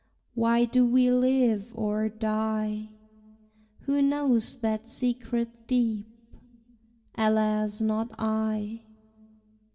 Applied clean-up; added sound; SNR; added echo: none; none; none; reverberation time 1.4 s.